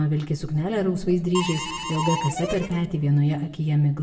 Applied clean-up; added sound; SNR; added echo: none; Harmonica; 7 dB; reverberation time 0.9 s.